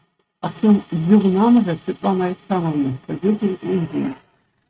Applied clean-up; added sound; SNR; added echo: neural mask model RNNoise.